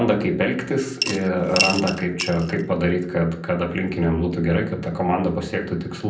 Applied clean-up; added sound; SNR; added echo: none; Coin (dropping) / Glass; 6 dB; reverberation time 0.6 s.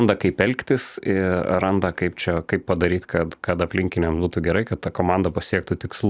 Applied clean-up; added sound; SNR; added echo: none; none; none; none.